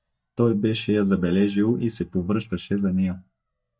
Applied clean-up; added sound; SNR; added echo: neural mask model DeepFilterNet 3.